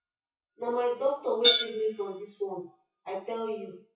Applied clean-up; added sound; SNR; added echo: classical method WPE with log-MMSE.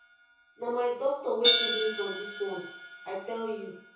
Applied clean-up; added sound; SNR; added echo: none; Hi-hat; 0 dB; reverberation time 0.6 s.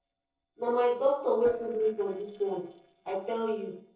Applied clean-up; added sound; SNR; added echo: neural separator model SepFormer DNS4.